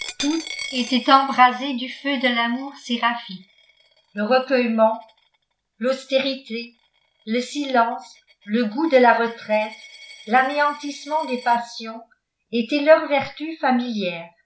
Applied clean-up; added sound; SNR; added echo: none; Coin (dropping); 20 dB; none.